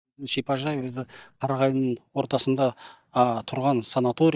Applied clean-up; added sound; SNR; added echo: neural mask model DeepFilterNet 3.